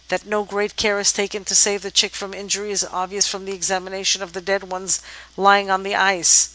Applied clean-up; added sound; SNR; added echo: none; none; none; none.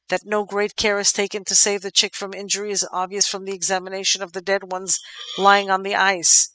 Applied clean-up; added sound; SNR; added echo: classical method spectral subtraction.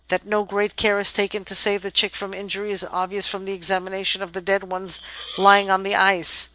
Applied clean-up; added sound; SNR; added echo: neural separator model SepFormer DNS4.